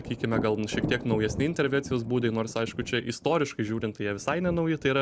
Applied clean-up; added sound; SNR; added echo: none; Thunder; 9 dB; none.